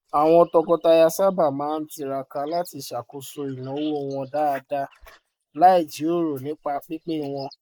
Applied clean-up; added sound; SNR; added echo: neural mask model Resemble Enhance denoiser.